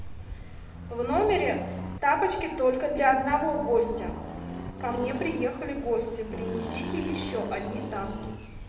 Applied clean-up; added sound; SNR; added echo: none; Accelerating, revving, vroom; 9 dB; reverberation time 0.9 s.